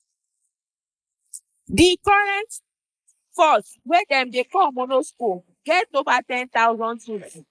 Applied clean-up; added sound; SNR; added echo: neural mask model Resemble Enhance denoiser.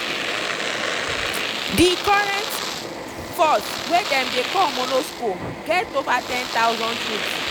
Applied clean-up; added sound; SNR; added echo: none; Domestic sounds, home sounds; 3 dB; none.